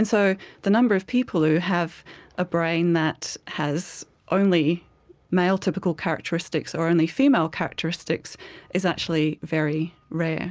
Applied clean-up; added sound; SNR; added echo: none; none; none; none.